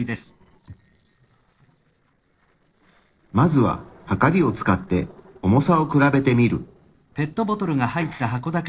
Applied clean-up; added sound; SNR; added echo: neural separator model SepFormer DNS4.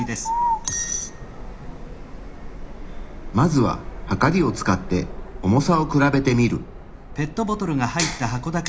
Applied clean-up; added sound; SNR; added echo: none; Subway, metro, underground; 12 dB; reverberation time 0.4 s.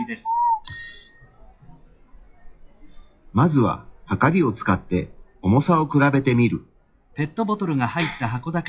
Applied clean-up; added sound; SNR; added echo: classical method WPE with log-MMSE.